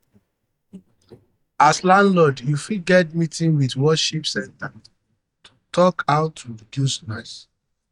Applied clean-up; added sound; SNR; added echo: neural mask model DeepFilterNet 3.